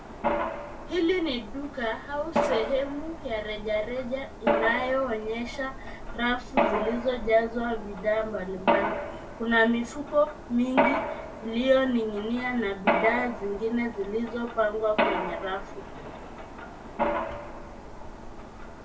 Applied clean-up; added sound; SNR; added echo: none; Mechanisms; 3 dB; reverberation time 0.2 s.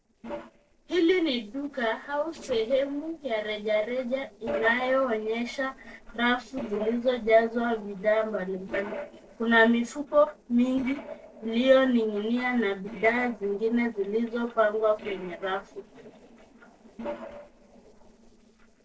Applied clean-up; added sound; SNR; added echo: neural separator model SepFormer DNS4.